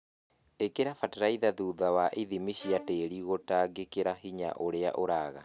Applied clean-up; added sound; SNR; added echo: none; Bowed string instrument; 18 dB; none.